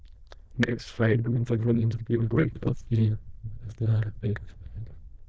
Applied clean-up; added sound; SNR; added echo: neural diffusion model UNIVERSE++.